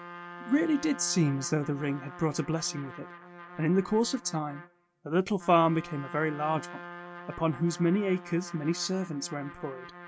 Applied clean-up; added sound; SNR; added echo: none; Trumpet; 15 dB; none.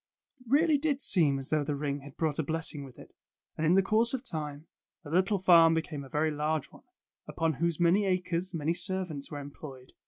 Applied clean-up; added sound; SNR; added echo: none; none; none; none.